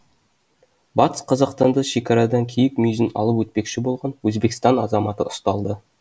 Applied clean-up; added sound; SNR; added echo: none; none; none; none.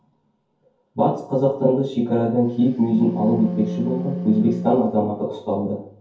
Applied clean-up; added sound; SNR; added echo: none; Wind instrument, woodwind instrument; 8 dB; reverberation time 0.6 s.